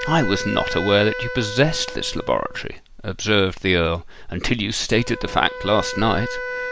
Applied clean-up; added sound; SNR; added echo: none; Wind instrument, woodwind instrument; 10 dB; none.